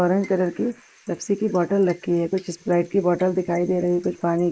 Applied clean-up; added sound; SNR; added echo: neural mask model Resemble Enhance denoiser.